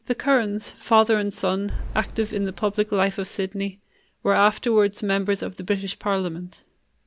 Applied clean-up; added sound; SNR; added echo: none; Boom; 10 dB; none.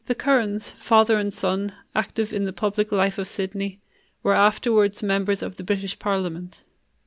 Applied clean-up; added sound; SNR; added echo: none; none; none; none.